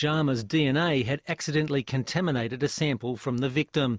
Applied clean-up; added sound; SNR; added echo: none; none; none; none.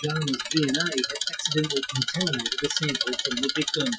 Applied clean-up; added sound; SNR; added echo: classical method Wiener filter.